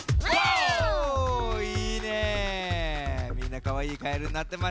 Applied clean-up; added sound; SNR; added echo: none; Bowed string instrument; 17 dB; none.